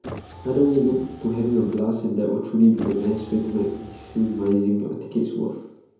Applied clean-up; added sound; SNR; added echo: none; Car; 17 dB; reverberation time 0.9 s.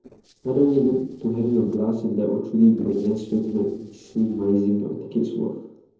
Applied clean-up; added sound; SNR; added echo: neural separator model SepFormer DNS4.